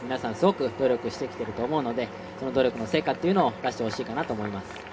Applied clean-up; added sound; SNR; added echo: none; Bowed string instrument; 17 dB; reverberation time 0.3 s.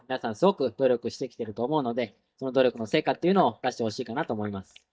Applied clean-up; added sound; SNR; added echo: neural mask model DeepFilterNet 3.